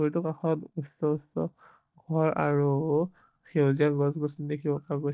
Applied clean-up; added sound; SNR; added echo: neural mask model DeepFilterNet 3.